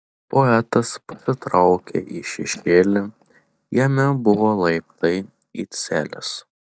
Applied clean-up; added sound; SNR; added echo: neural mask model DeepFilterNet 3.